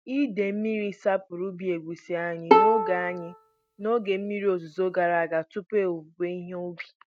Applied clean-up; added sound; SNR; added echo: neural mask model RNNoise.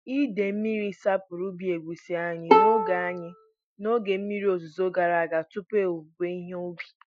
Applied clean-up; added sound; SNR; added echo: classical method Wiener filter.